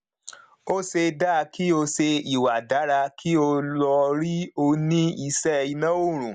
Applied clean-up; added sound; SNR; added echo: none; none; none; none.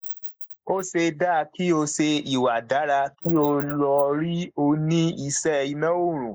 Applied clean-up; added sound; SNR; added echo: neural mask model Resemble Enhance denoiser.